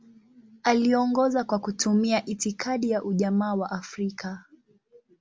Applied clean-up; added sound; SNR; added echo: none; none; none; none.